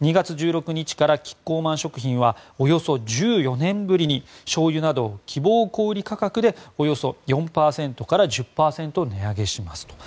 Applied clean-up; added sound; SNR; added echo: none; none; none; none.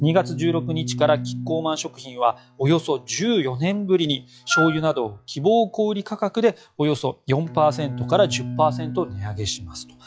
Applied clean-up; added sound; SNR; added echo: classical method log-MMSE.